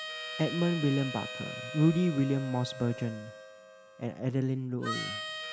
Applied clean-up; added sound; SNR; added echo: none; Harmonica; 10 dB; none.